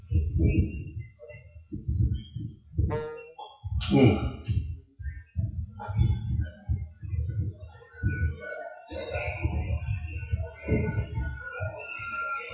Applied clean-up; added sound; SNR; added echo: classical method WPE with log-MMSE.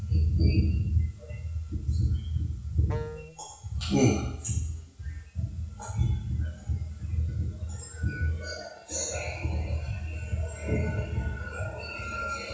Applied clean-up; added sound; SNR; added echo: none; Wind instrument, woodwind instrument; 12 dB; reverberation time 0.6 s.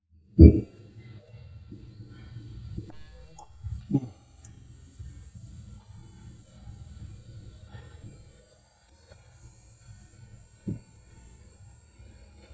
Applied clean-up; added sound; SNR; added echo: neural mask model DeepFilterNet 3.